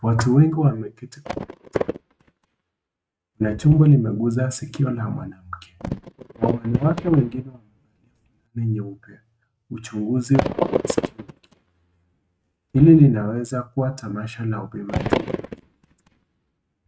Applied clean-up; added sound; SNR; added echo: neural mask model RNNoise.